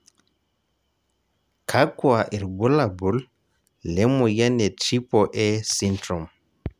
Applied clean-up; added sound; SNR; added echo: none; none; none; none.